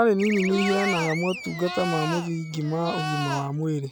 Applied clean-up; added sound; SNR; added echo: none; Animal + Livestock, farm animals, working animals; 7 dB; none.